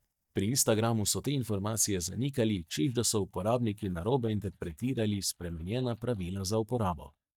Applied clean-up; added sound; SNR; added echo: neural mask model DeepFilterNet 3.